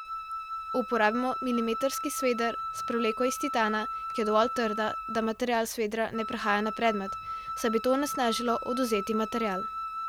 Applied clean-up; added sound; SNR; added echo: none; Wind instrument, woodwind instrument; 6 dB; none.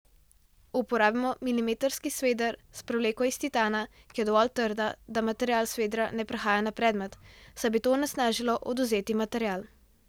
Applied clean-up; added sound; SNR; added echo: none; none; none; none.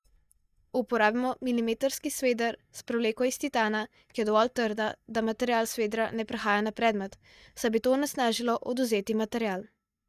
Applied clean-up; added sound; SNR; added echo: neural mask model DeepFilterNet 3.